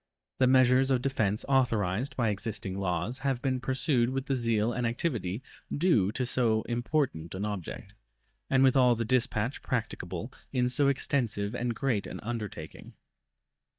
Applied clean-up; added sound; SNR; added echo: neural mask model DeepFilterNet 3.